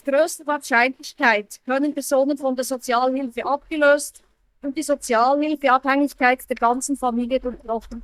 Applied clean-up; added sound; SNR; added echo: neural mask model DeepFilterNet 3.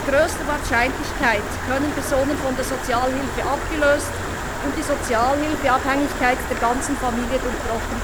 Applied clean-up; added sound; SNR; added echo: none; Stream; 4 dB; none.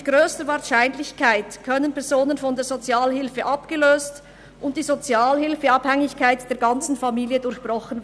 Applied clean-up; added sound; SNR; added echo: none; none; none; none.